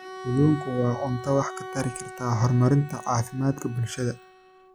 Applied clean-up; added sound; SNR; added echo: none; Bowed string instrument; 14 dB; none.